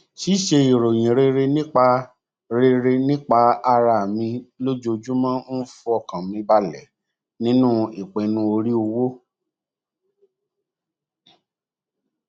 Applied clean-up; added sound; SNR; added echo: none; none; none; none.